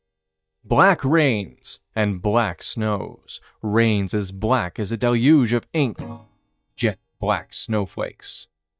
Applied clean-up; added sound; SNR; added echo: neural mask model DeepFilterNet 3.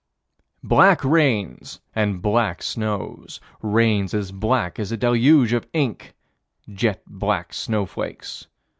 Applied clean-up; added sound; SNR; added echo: none; none; none; none.